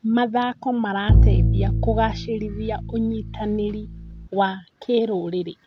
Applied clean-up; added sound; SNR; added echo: none; Bowed string instrument; -4 dB; none.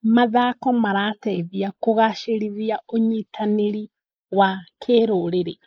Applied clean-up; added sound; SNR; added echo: neural mask model Resemble Enhance denoiser.